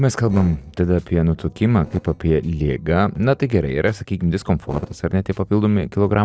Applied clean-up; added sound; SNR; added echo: neural separator model SepFormer DNS4.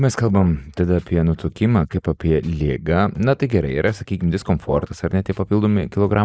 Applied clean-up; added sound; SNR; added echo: neural mask model Resemble Enhance denoiser.